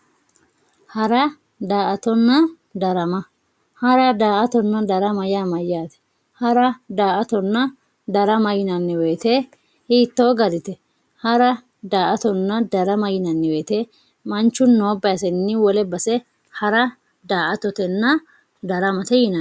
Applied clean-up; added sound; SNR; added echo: none; none; none; none.